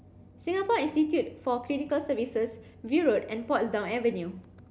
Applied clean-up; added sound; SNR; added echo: none; none; none; none.